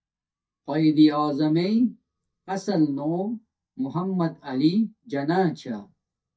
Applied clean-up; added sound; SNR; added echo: neural mask model DeepFilterNet 3.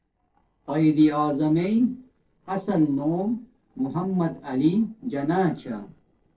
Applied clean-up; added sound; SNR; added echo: neural separator model SepFormer DNS4.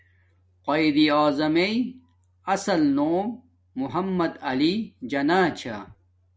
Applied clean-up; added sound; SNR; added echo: none; none; none; none.